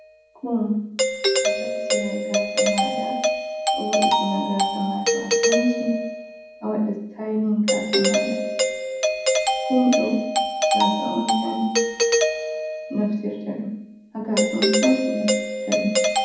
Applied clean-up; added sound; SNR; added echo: none; Doorbell; -3 dB; reverberation time 1.2 s.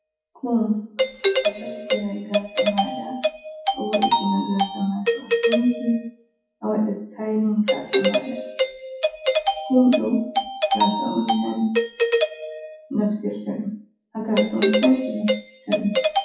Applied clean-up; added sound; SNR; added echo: classical method WPE with log-MMSE.